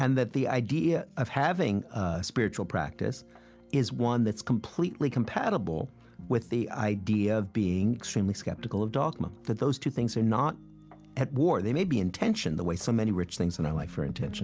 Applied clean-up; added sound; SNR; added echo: none; none; none; none.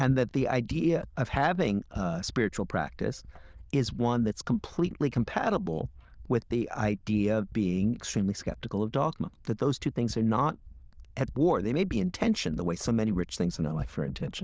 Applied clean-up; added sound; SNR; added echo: neural diffusion model UNIVERSE++.